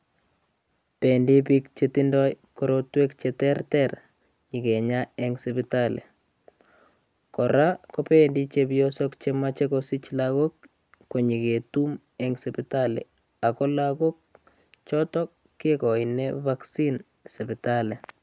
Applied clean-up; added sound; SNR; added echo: none; none; none; none.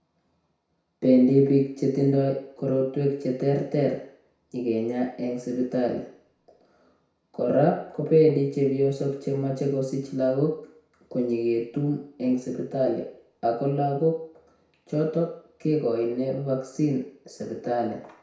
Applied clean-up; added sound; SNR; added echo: none; none; none; reverberation time 0.6 s.